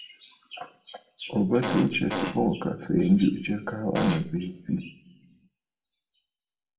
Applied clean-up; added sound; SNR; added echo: none; Fart; 5 dB; reverberation time 0.9 s.